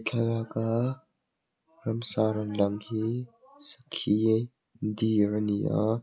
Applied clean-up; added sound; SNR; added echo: none; none; none; none.